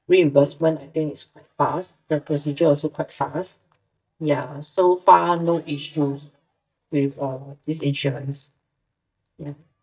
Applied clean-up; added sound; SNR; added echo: neural mask model DeepFilterNet 3.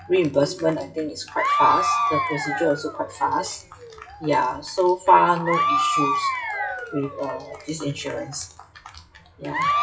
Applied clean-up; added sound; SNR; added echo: classical method WPE with log-MMSE.